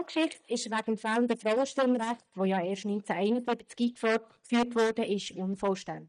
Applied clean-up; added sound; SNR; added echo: neural mask model DeepFilterNet 3.